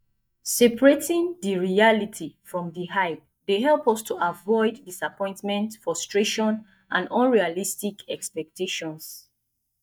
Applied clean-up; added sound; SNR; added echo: neural mask model DeepFilterNet 3.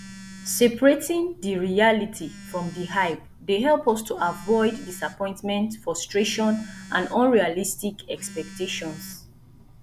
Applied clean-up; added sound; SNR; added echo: none; Telephone; 19 dB; none.